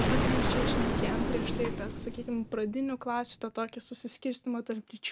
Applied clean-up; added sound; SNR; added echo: none; Explosion; -2 dB; none.